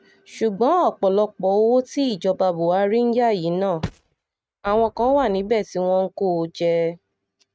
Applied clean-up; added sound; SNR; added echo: neural mask model RNNoise.